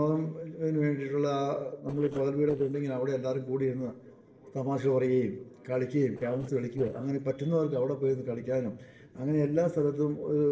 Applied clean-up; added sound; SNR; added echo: neural separator model SepFormer DNS4.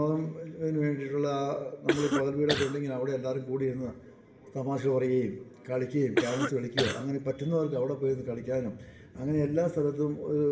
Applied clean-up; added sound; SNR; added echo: none; Cough; 1 dB; reverberation time 0.7 s.